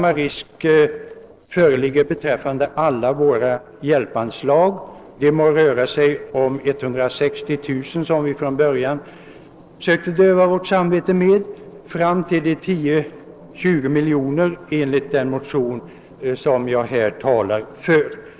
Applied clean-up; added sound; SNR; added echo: neural separator model SepFormer DNS4.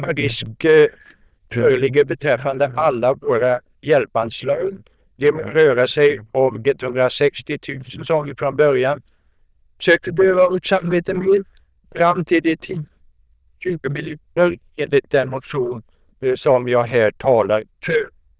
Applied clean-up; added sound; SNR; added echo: neural diffusion model UNIVERSE++.